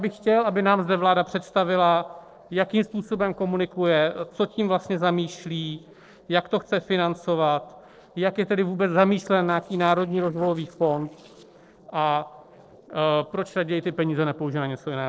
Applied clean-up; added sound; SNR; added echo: neural separator model SepFormer DNS4.